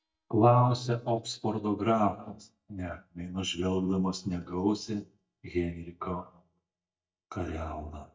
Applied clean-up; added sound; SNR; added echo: neural mask model DeepFilterNet 3.